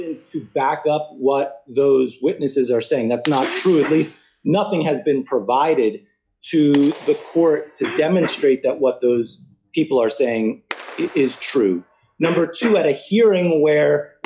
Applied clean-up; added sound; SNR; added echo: classical method log-MMSE.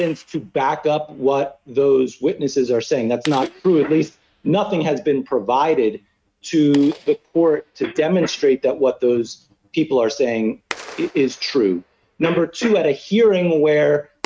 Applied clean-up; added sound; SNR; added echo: neural mask model RNNoise.